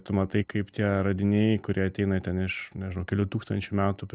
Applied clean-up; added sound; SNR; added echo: none; none; none; none.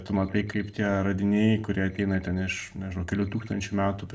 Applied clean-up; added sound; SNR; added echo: neural separator model SepFormer DNS4.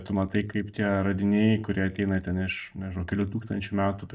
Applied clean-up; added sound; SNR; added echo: neural mask model DeepFilterNet 3.